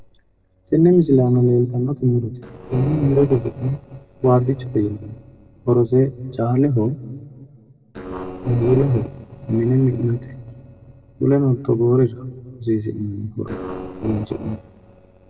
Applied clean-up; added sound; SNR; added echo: neural separator model SepFormer DNS4.